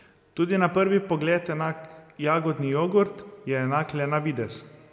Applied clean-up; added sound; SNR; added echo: none; none; none; none.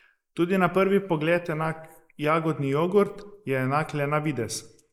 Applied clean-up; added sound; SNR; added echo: neural mask model Resemble Enhance denoiser.